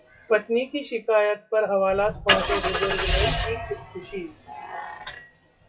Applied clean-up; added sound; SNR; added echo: classical method WPE with log-MMSE.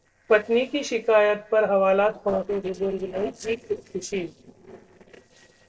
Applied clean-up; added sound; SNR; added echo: neural separator model SepFormer DNS4.